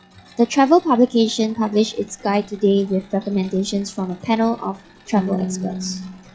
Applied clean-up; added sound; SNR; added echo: classical method log-MMSE.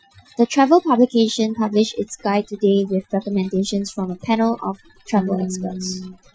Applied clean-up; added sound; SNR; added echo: classical method Wiener filter.